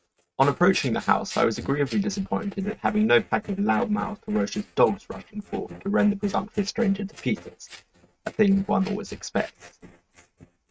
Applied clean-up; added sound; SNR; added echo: neural mask model RNNoise.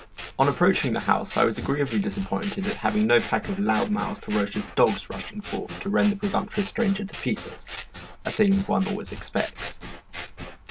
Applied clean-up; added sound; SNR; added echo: none; Scissors; 11 dB; none.